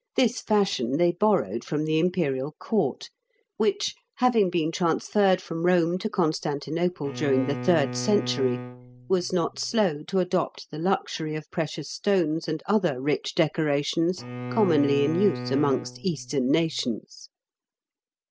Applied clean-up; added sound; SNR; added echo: none; Bowed string instrument; 10 dB; none.